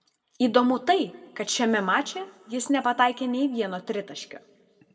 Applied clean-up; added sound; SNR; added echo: none; none; none; reverberation time 0.2 s.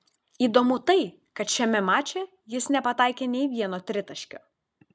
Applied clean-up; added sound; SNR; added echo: none; none; none; none.